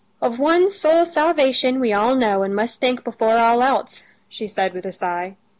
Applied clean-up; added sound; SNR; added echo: none; none; none; none.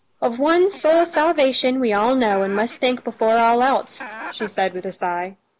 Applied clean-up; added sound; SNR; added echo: neural mask model Resemble Enhance denoiser.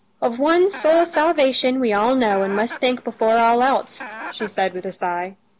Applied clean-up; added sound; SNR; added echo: none; Chicken, rooster; 16 dB; none.